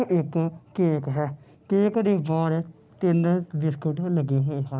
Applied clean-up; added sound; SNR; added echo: none; none; none; none.